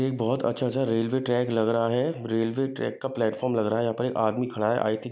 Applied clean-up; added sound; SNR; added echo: none; none; none; none.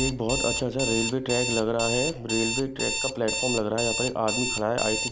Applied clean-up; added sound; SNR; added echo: none; Alarm; 2 dB; none.